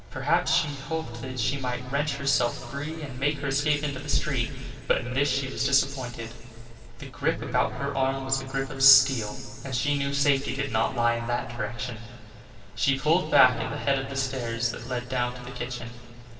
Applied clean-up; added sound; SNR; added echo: none; Bass guitar; 17 dB; reverberation time 2.7 s.